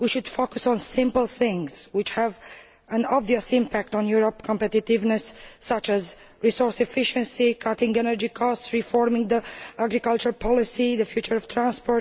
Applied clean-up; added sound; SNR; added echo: none; none; none; none.